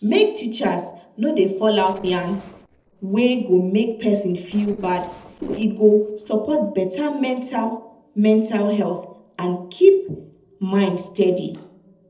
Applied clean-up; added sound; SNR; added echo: neural separator model SepFormer DNS4.